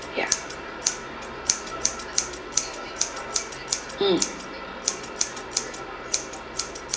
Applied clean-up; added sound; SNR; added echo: none; Scissors; -1 dB; reverberation time 1.4 s.